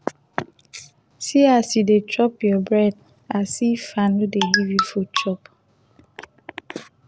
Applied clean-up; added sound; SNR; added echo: none; none; none; none.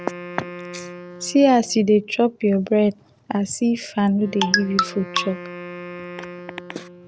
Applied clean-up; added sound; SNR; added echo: none; Wind instrument, woodwind instrument; 16 dB; none.